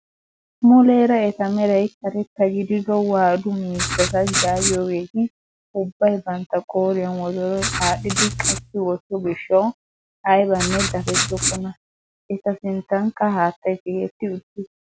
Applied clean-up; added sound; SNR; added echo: none; Writing; 2 dB; none.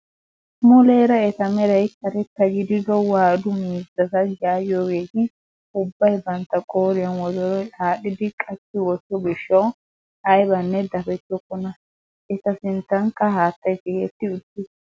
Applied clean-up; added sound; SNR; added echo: none; none; none; none.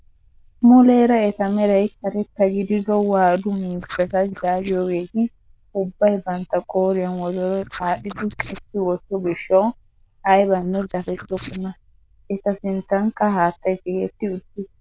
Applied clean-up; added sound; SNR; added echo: neural diffusion model UNIVERSE++.